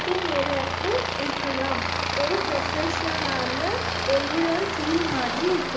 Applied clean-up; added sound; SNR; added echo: none; Aircraft; 0 dB; reverberation time 1.0 s.